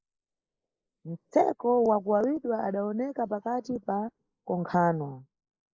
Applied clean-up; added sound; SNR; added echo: neural mask model Resemble Enhance denoiser.